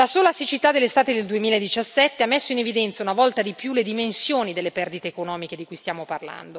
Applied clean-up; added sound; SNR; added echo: none; none; none; none.